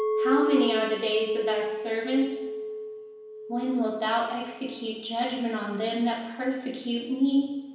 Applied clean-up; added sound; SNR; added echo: none; Chink, clink; 5 dB; reverberation time 0.9 s.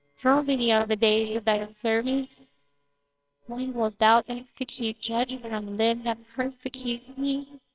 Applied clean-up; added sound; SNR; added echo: neural separator model SepFormer WHAMR!.